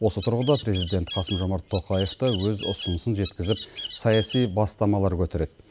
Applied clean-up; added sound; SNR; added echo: none; Bird; 12 dB; none.